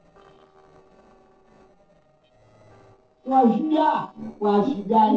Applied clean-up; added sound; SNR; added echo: neural separator model SepFormer DNS4.